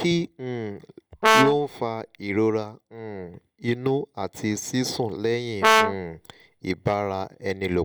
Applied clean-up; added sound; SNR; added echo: none; Brass instrument; -4 dB; none.